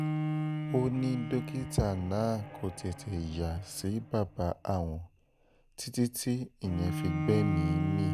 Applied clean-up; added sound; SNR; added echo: none; Bowed string instrument; 4 dB; none.